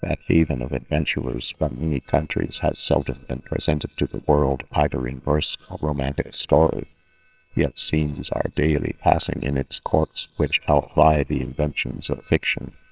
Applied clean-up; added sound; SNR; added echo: neural separator model SepFormer WHAMR!.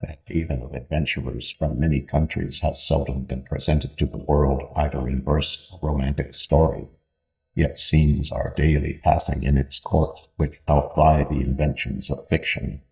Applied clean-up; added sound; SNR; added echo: neural mask model DeepFilterNet 3.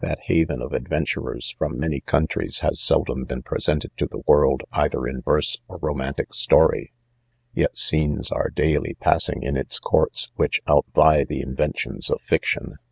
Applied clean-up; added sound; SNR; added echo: none; none; none; none.